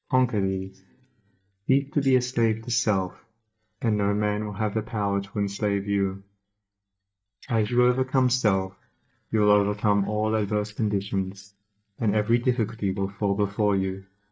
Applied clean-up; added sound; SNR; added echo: neural mask model DeepFilterNet 3.